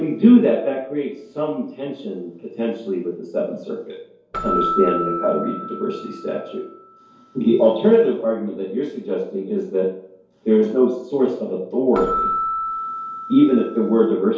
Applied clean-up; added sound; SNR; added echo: none; Keyboard (musical); 11 dB; reverberation time 2.4 s.